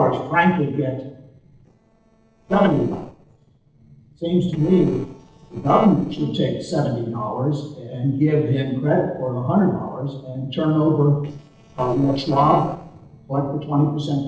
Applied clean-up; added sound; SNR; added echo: neural separator model SepFormer DNS4.